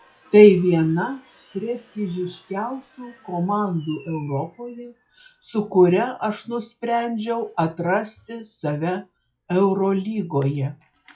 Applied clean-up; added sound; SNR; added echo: classical method log-MMSE.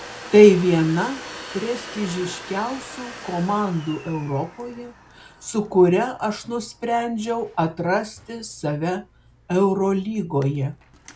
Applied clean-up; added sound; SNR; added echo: none; Domestic sounds, home sounds; 18 dB; none.